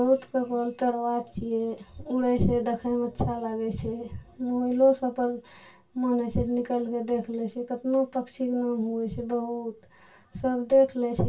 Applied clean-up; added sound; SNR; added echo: none; none; none; reverberation time 0.2 s.